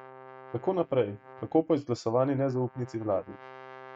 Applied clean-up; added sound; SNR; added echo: neural mask model RNNoise.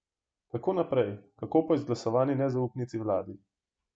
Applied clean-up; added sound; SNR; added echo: none; none; none; none.